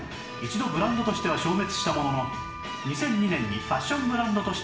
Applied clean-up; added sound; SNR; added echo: none; Wind instrument, woodwind instrument; 13 dB; reverberation time 0.7 s.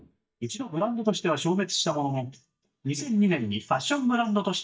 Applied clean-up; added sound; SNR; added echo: neural mask model DeepFilterNet 3.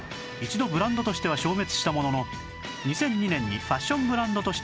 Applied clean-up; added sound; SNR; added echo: none; none; none; none.